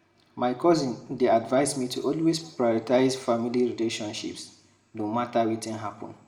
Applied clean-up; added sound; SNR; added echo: none; none; none; reverberation time 0.8 s.